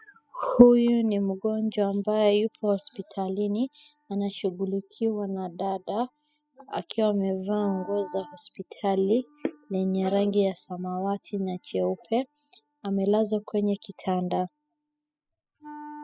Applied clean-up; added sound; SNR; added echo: classical method spectral subtraction.